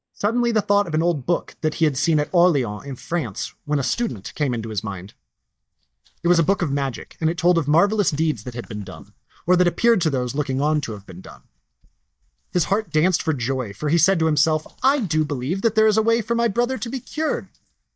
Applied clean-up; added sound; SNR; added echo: neural mask model DeepFilterNet 3.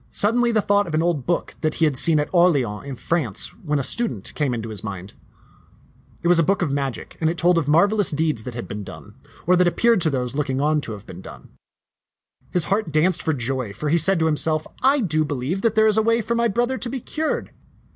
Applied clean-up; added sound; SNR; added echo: none; none; none; none.